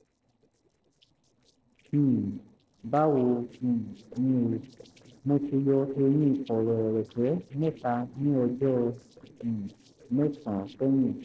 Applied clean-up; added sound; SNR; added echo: neural separator model SepFormer DNS4.